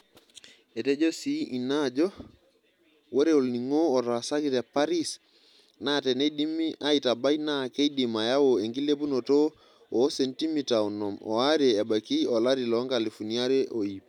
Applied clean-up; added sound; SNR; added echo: none; none; none; none.